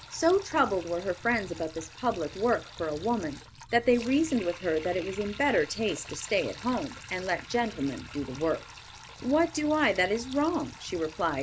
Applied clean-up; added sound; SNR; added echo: none; Sink (filling or washing); 17 dB; none.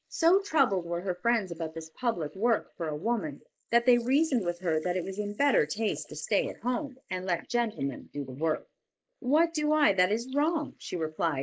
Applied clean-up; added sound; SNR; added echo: neural mask model Resemble Enhance denoiser.